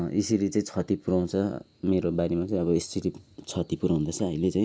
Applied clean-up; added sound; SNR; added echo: none; none; none; none.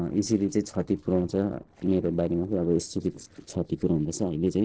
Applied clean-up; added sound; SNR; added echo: neural separator model SepFormer DNS4.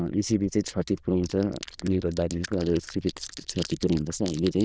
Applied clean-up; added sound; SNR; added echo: neural diffusion model UNIVERSE++.